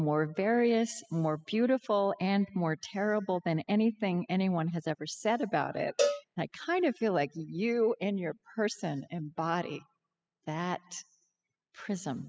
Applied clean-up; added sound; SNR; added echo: classical method spectral subtraction.